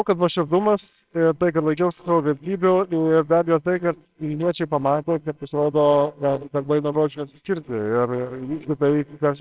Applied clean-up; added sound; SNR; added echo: neural separator model SepFormer WHAMR!.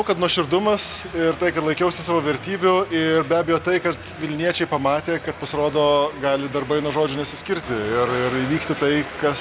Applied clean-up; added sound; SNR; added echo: none; none; none; none.